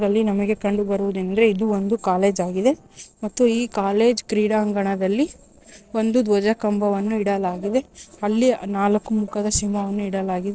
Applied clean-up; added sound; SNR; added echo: neural separator model SepFormer DNS4.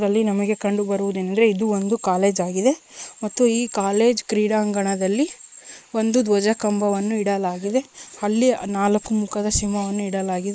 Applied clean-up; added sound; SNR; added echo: neural mask model Resemble Enhance denoiser.